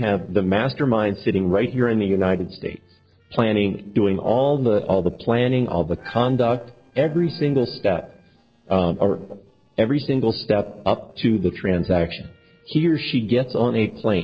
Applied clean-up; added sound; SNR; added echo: neural separator model SepFormer DNS4.